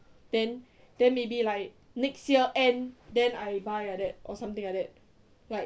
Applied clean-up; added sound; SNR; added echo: none; none; none; none.